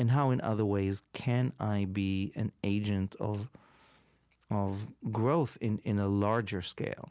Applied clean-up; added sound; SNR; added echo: none; none; none; none.